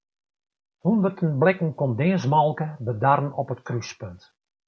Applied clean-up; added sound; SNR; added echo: none; none; none; none.